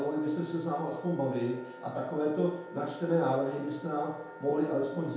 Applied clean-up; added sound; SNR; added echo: none; Wind instrument, woodwind instrument; 17 dB; reverberation time 0.8 s.